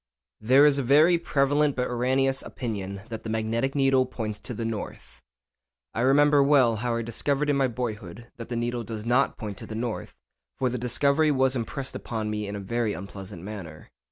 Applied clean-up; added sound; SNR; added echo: none; none; none; none.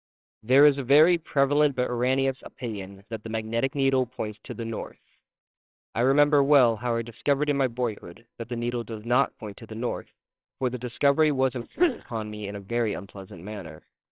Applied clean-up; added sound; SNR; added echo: neural separator model SepFormer WHAMR!.